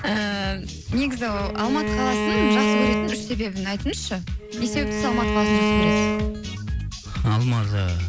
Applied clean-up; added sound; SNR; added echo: none; Bowed string instrument; -1 dB; none.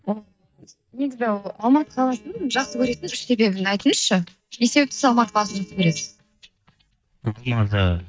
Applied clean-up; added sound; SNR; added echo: neural mask model DeepFilterNet 3.